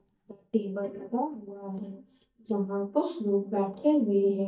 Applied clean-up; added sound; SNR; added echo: neural mask model DeepFilterNet 3.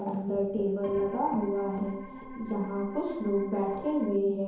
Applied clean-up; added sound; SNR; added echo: none; Organ; 15 dB; reverberation time 0.9 s.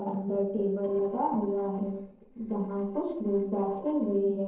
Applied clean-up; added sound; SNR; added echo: neural separator model SepFormer DNS4.